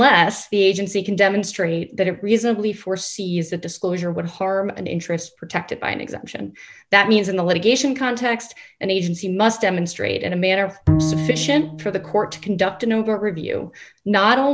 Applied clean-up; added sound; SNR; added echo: none; Bowed string instrument; 4 dB; none.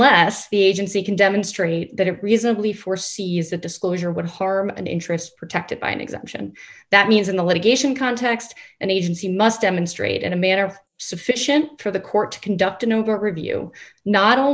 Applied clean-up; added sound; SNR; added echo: neural mask model Resemble Enhance denoiser.